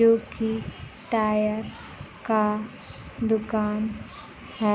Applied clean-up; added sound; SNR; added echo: none; none; none; none.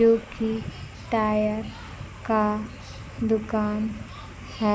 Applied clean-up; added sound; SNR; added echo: none; Engine starting / Car; 17 dB; none.